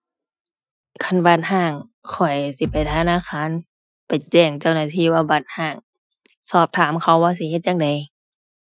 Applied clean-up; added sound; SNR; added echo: classical method Wiener filter.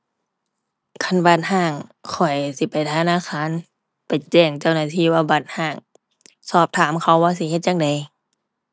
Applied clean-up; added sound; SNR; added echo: none; none; none; none.